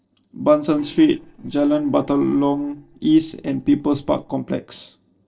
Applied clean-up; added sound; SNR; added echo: neural separator model SepFormer DNS4.